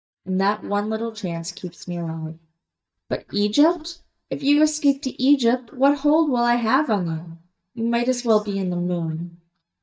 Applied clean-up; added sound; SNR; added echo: neural mask model DeepFilterNet 3.